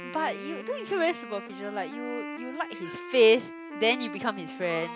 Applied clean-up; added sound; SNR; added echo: none; Wind instrument, woodwind instrument; 11 dB; none.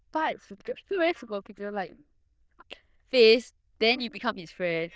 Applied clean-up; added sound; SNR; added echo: neural diffusion model UNIVERSE++.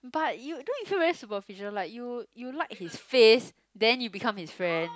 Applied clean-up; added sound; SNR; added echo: none; none; none; none.